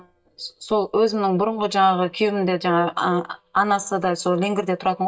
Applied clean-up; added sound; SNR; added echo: neural mask model DeepFilterNet 3.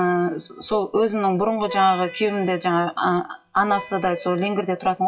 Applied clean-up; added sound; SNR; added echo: classical method WPE with log-MMSE.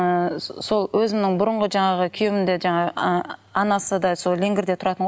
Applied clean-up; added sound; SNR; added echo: none; none; none; none.